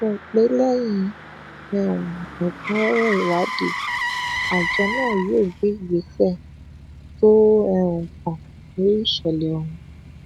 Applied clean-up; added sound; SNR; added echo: none; Motor vehicle (road); 9 dB; none.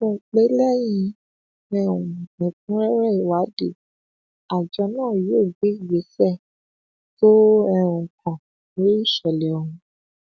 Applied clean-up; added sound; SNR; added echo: none; none; none; none.